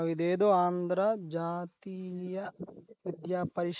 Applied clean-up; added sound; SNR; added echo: neural mask model Resemble Enhance denoiser.